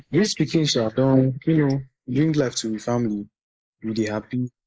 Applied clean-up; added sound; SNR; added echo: neural mask model Resemble Enhance denoiser.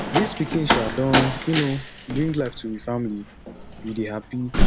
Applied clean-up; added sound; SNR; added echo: none; Slam; -1 dB; none.